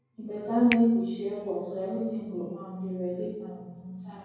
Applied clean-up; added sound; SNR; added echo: none; Finger snapping; 12 dB; reverberation time 1.3 s.